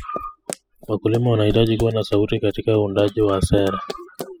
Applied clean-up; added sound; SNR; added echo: classical method spectral subtraction.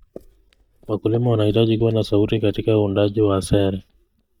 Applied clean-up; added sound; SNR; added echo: neural mask model DeepFilterNet 3.